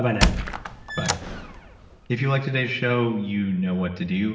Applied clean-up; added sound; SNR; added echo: none; Squeak; 1 dB; reverberation time 1.1 s.